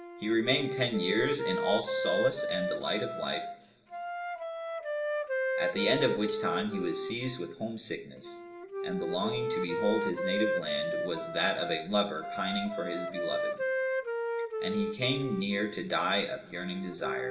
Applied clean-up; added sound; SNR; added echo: none; Wind instrument, woodwind instrument; 1 dB; reverberation time 2.0 s.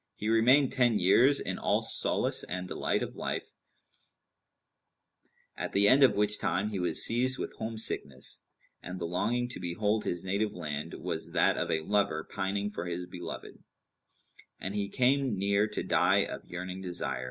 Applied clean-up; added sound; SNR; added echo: none; none; none; none.